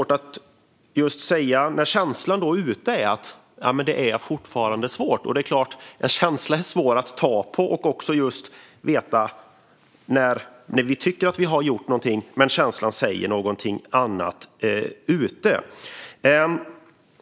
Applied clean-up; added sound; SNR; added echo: none; none; none; none.